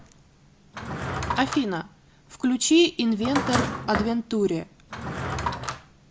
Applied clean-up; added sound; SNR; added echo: none; Drawer open or close; 6 dB; none.